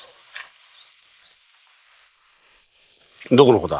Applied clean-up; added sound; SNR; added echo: neural mask model Resemble Enhance denoiser.